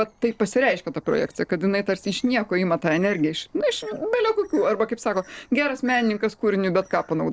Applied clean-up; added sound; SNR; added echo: neural separator model SepFormer DNS4.